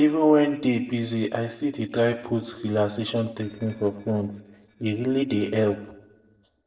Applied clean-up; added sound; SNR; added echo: neural separator model SepFormer DNS4.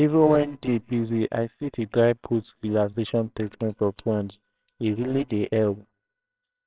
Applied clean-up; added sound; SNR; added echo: neural separator model SepFormer WHAMR!.